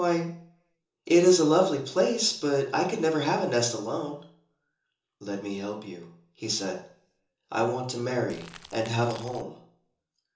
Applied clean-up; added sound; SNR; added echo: none; Crumpling, crinkling / Crackle; 20 dB; reverberation time 0.6 s.